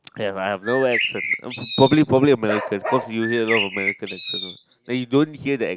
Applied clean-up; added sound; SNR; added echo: none; Bark + Bird; 6 dB; none.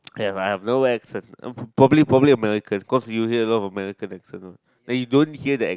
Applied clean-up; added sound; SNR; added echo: none; none; none; none.